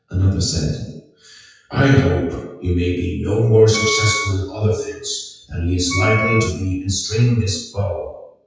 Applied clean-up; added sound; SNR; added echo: classical method WPE with log-MMSE.